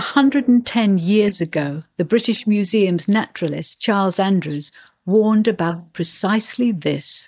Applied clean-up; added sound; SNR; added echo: neural mask model DeepFilterNet 3.